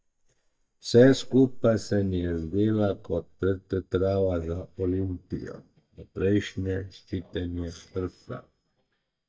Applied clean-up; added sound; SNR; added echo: neural mask model DeepFilterNet 3.